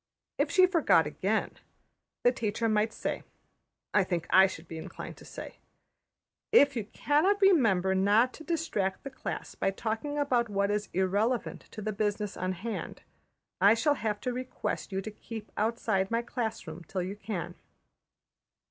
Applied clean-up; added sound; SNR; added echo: none; none; none; none.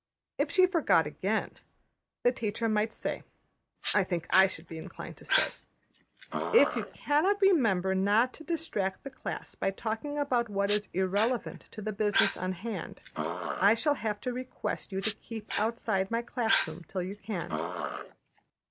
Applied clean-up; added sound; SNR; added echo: none; Dog; 3 dB; none.